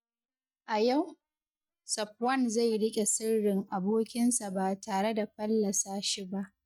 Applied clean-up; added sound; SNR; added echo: neural mask model DeepFilterNet 3.